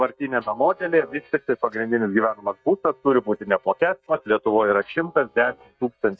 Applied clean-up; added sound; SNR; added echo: neural mask model DeepFilterNet 3.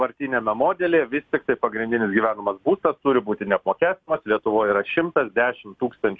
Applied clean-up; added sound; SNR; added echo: none; none; none; none.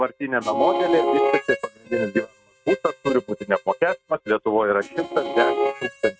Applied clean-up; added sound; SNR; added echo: neural mask model RNNoise.